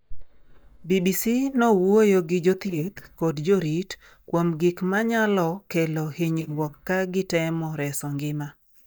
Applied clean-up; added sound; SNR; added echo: neural mask model DeepFilterNet 3.